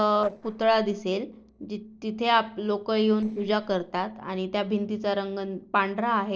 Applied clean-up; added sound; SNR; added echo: neural separator model SepFormer DNS4.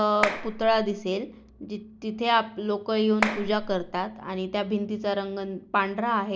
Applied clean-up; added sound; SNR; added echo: none; Clapping; 5 dB; none.